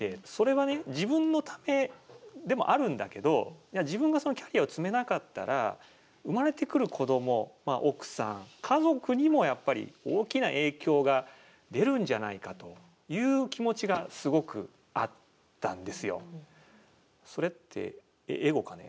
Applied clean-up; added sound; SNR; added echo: none; none; none; none.